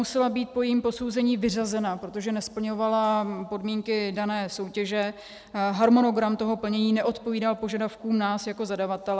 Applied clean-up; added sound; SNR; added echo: none; none; none; none.